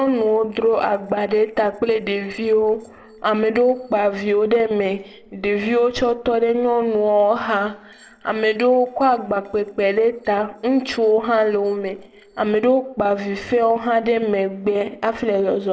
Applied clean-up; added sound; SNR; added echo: neural separator model SepFormer DNS4.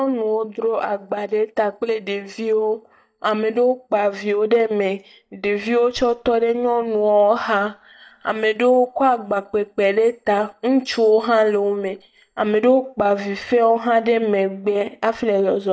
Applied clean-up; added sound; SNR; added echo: neural mask model DeepFilterNet 3.